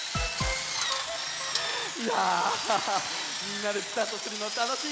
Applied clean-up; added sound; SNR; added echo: none; Drill; 2 dB; none.